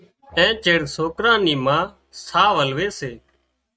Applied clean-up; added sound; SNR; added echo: neural mask model RNNoise.